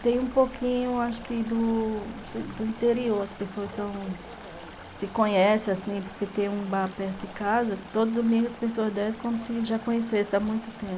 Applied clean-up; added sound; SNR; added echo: none; Chatter / Stream; 17 dB; none.